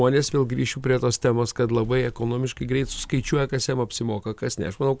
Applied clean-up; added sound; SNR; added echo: none; none; none; none.